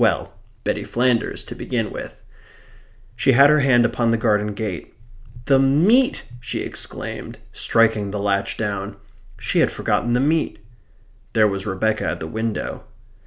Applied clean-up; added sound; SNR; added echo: none; none; none; none.